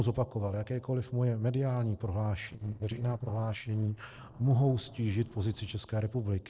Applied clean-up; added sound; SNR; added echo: neural separator model SepFormer DNS4.